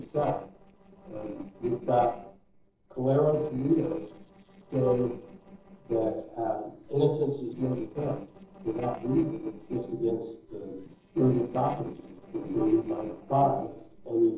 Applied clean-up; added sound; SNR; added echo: neural separator model SepFormer DNS4.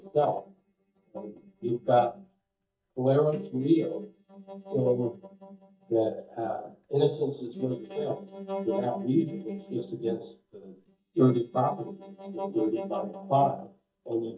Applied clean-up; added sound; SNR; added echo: neural mask model DeepFilterNet 3.